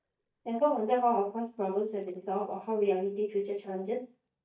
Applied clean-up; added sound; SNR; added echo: neural mask model DeepFilterNet 3.